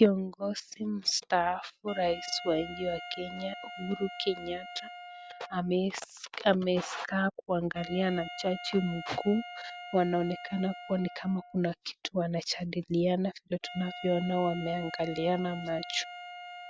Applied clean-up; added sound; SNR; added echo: none; Wind instrument, woodwind instrument; 14 dB; none.